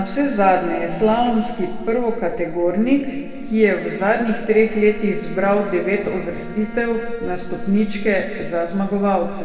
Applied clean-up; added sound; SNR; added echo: none; Bowed string instrument; 18 dB; reverberation time 2.0 s.